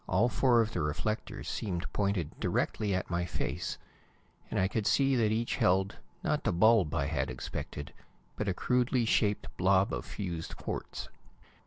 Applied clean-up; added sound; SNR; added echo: none; none; none; none.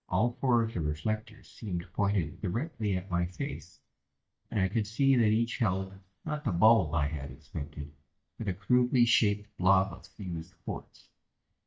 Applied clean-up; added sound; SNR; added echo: neural mask model DeepFilterNet 3.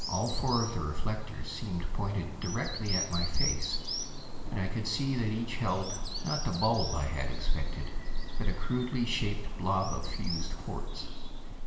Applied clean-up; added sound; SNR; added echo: none; Bird vocalization, bird call, bird song; 0 dB; reverberation time 1.1 s.